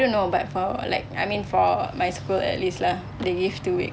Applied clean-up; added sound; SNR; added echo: none; none; none; none.